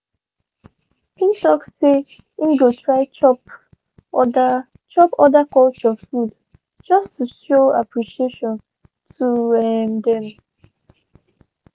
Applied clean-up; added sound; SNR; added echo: none; none; none; none.